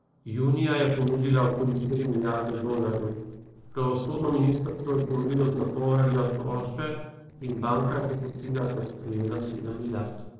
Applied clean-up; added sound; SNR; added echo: neural separator model SepFormer DNS4.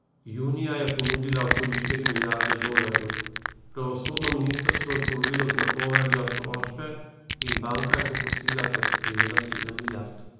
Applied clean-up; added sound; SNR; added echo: none; Crushing; -2 dB; reverberation time 0.9 s.